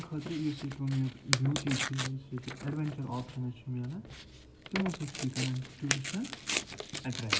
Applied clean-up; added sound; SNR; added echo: none; Tearing; 3 dB; reverberation time 1.7 s.